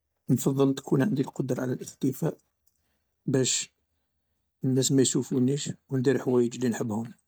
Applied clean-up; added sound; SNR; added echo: neural mask model DeepFilterNet 3.